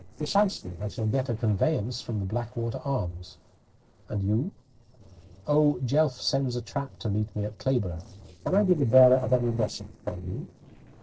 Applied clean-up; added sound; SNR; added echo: neural separator model SepFormer DNS4.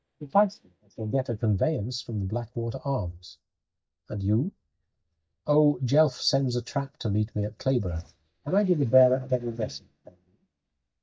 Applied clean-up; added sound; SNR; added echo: neural mask model DeepFilterNet 3.